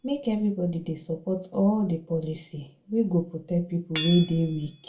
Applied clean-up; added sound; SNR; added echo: none; Hammer / Chink, clink; 14 dB; reverberation time 0.2 s.